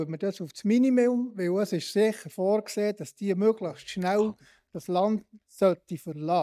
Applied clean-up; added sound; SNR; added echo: neural mask model DeepFilterNet 3.